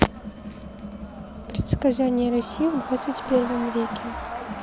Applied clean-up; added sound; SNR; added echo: none; Crowd; 8 dB; none.